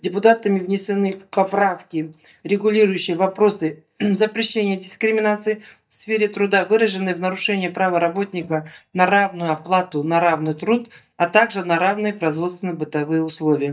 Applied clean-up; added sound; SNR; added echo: neural mask model DeepFilterNet 3.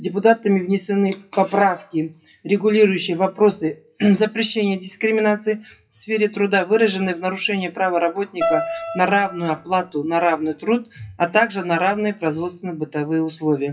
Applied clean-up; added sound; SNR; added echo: classical method WPE with log-MMSE.